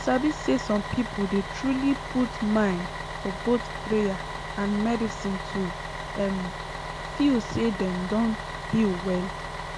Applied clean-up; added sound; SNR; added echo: none; Bus; 7 dB; none.